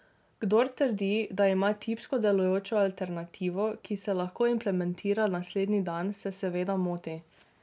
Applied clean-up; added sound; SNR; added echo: none; none; none; none.